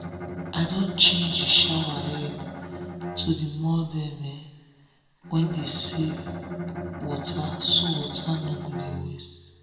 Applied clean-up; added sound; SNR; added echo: none; Bowed string instrument; 10 dB; reverberation time 1.2 s.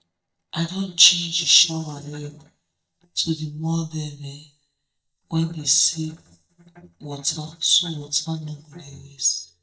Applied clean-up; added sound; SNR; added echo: neural mask model DeepFilterNet 3.